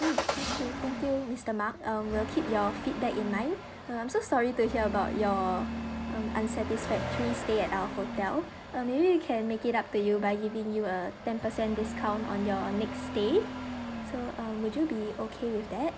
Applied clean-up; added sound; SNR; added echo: none; Engine starting / Accelerating, revving, vroom / Motor vehicle (road); 7 dB; none.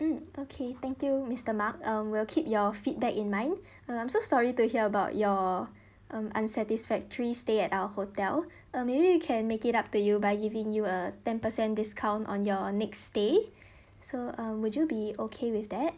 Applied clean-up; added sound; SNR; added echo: none; none; none; none.